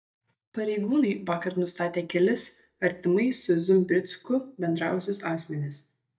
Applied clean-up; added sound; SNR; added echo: neural mask model DeepFilterNet 3.